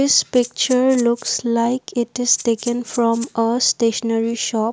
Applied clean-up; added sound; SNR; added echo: none; Rattle (instrument); 17 dB; none.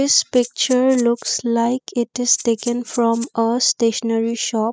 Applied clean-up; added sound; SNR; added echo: classical method spectral subtraction.